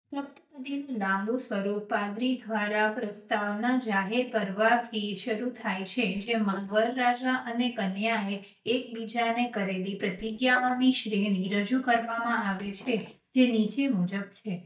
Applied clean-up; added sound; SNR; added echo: neural mask model DeepFilterNet 3.